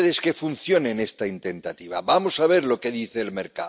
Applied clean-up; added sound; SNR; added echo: none; none; none; none.